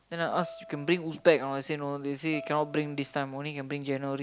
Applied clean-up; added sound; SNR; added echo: none; Bowed string instrument; 18 dB; none.